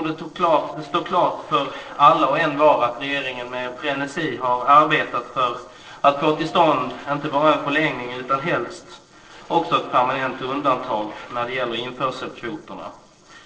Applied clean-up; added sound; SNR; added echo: neural separator model SepFormer DNS4.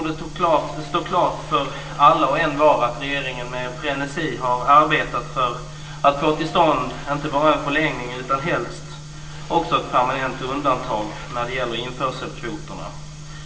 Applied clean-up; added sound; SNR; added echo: none; Subway, metro, underground / Doorbell; 20 dB; reverberation time 0.8 s.